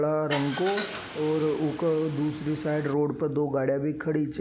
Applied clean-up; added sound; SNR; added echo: none; Car; 12 dB; none.